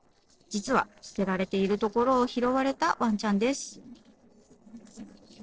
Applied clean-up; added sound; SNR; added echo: neural separator model SepFormer DNS4.